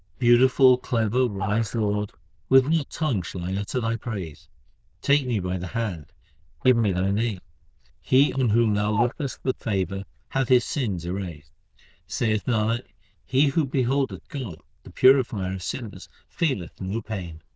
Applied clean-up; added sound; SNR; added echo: neural diffusion model UNIVERSE++.